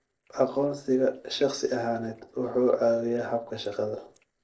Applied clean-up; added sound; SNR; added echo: neural separator model SepFormer DNS4.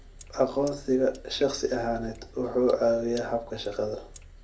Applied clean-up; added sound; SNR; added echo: none; Sink (filling or washing); 19 dB; reverberation time 0.3 s.